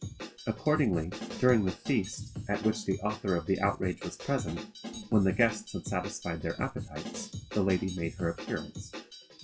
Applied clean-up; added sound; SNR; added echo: classical method WPE with log-MMSE.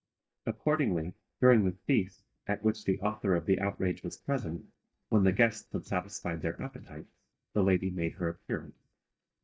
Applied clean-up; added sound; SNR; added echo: neural mask model DeepFilterNet 3.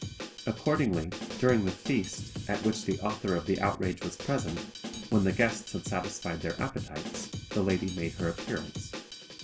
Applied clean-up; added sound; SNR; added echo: none; Drum kit; 8 dB; reverberation time 0.2 s.